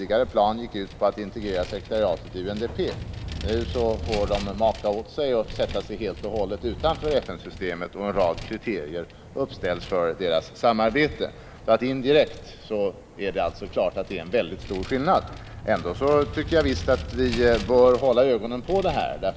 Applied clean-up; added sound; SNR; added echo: none; Vehicle; 12 dB; none.